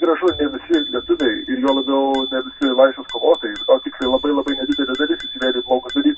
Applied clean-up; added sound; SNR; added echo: none; Bicycle bell; 12 dB; reverberation time 0.3 s.